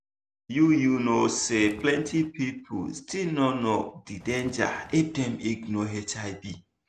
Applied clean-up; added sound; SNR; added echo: none; Walk, footsteps; 19 dB; none.